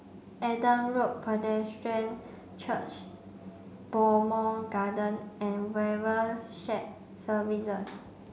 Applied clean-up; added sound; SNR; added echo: none; none; none; none.